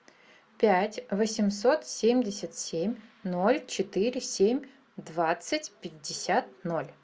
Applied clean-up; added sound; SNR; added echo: none; none; none; none.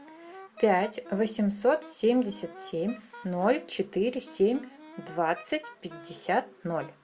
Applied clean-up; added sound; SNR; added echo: none; Wind instrument, woodwind instrument; 20 dB; none.